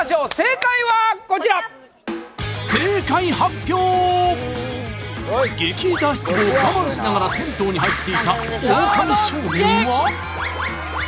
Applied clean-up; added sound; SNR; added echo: none; none; none; none.